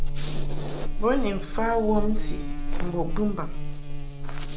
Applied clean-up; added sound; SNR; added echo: none; Buzz; -4 dB; none.